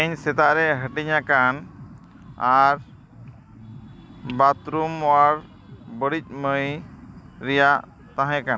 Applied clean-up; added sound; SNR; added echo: none; none; none; none.